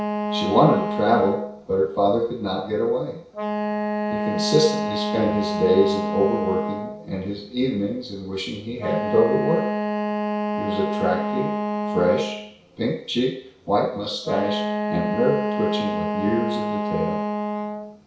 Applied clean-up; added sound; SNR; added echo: none; Wind instrument, woodwind instrument; 3 dB; reverberation time 0.6 s.